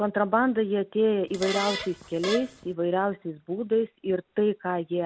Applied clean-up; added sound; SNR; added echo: none; Fart; 8 dB; none.